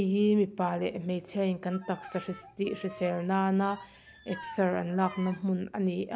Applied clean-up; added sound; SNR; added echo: none; Bowed string instrument; 18 dB; none.